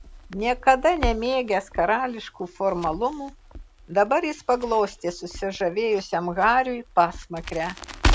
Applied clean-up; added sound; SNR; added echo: none; Crackle; 8 dB; none.